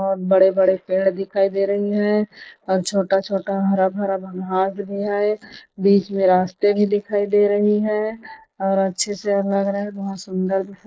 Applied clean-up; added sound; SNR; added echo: neural mask model Resemble Enhance denoiser.